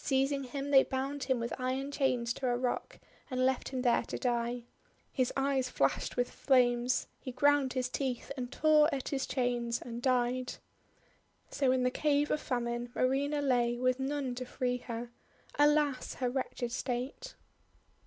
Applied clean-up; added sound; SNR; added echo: none; none; none; none.